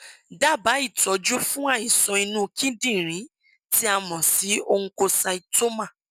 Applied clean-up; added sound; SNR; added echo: none; none; none; none.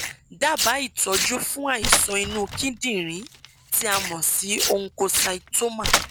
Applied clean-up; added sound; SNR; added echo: none; Tearing; 3 dB; none.